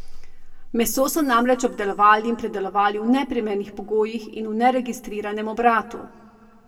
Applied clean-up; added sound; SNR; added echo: none; none; none; reverberation time 1.2 s.